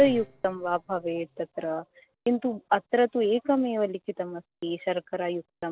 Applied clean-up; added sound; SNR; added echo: neural separator model SepFormer DNS4.